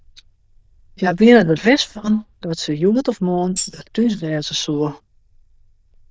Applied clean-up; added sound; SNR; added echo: neural diffusion model UNIVERSE++.